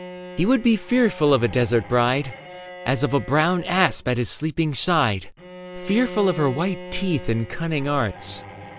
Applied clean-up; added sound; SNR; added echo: none; Bowed string instrument; 16 dB; none.